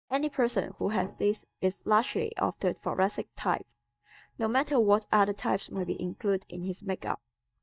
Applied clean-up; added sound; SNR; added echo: neural mask model DeepFilterNet 3.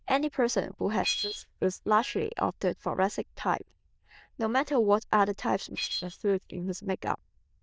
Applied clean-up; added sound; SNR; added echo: neural diffusion model UNIVERSE++.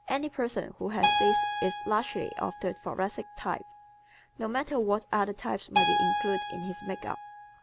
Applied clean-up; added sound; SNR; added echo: none; Keyboard (musical); 0 dB; none.